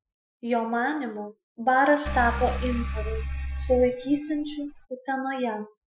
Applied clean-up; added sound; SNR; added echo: classical method Wiener filter.